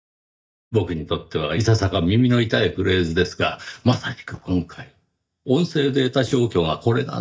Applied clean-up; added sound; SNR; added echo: neural mask model DeepFilterNet 3.